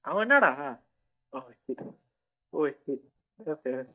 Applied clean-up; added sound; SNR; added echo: neural mask model DeepFilterNet 3.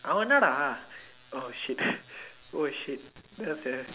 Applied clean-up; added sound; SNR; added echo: none; none; none; none.